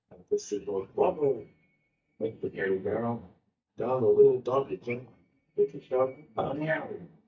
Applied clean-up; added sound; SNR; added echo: neural mask model DeepFilterNet 3.